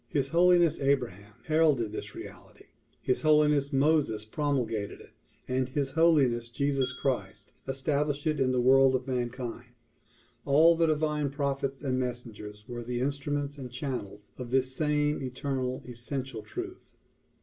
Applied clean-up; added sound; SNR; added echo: none; Glass; 18 dB; reverberation time 0.2 s.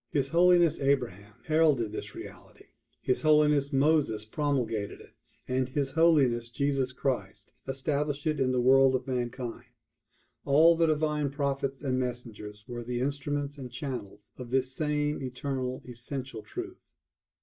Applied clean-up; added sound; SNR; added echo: neural mask model DeepFilterNet 3.